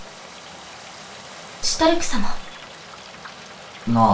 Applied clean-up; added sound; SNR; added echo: none; Frying (food); 18 dB; reverberation time 0.3 s.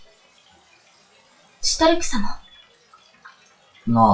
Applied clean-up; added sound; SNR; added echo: classical method WPE with log-MMSE.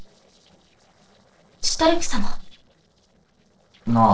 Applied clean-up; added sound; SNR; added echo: neural separator model SepFormer DNS4.